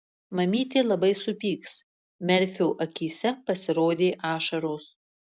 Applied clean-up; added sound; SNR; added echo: none; none; none; none.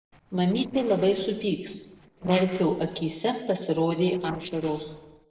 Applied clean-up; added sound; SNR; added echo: neural separator model SepFormer DNS4.